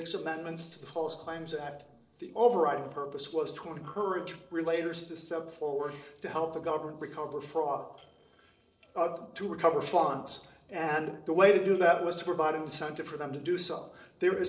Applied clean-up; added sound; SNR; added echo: neural separator model SepFormer DNS4.